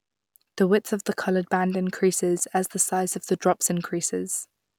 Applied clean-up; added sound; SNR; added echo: none; none; none; none.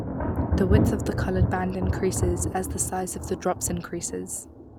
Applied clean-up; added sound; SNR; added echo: none; Thunder; -2 dB; none.